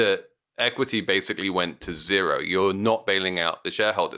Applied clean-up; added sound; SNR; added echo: none; none; none; none.